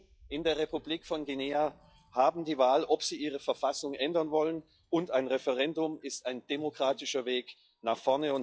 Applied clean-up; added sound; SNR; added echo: classical method log-MMSE.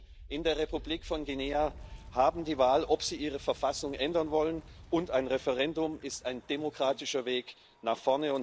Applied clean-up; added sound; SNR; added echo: none; Wind; 18 dB; none.